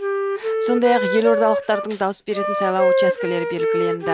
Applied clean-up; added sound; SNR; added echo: none; Wind instrument, woodwind instrument; -1 dB; none.